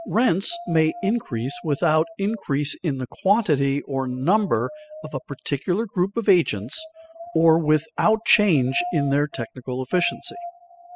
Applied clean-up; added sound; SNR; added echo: classical method spectral subtraction.